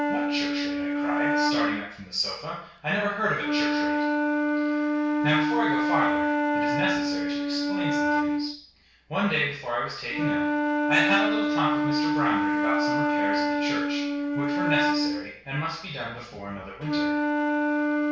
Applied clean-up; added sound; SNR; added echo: none; Wind instrument, woodwind instrument; -5 dB; reverberation time 0.6 s.